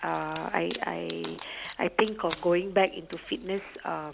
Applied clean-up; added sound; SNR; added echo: none; Wood; 16 dB; none.